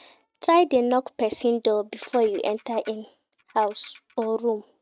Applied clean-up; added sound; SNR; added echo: neural mask model RNNoise.